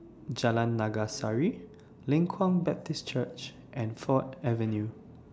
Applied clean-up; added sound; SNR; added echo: none; none; none; none.